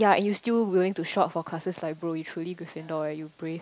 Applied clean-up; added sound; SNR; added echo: none; none; none; none.